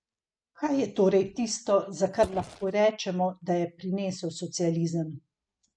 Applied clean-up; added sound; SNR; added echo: neural mask model RNNoise.